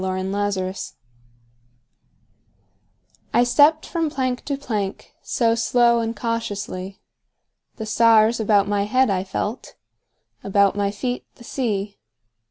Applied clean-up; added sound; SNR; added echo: none; none; none; none.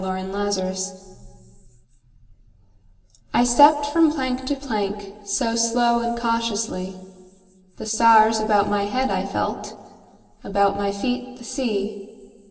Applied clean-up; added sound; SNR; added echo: none; none; none; reverberation time 2.2 s.